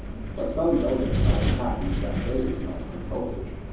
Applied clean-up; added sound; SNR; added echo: none; Wind; -2 dB; reverberation time 0.9 s.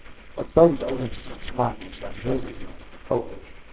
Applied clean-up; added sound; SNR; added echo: neural separator model SepFormer WHAMR!.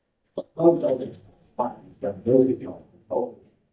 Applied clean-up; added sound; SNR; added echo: neural mask model DeepFilterNet 3.